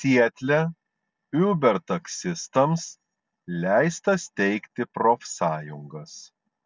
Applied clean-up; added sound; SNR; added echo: none; none; none; none.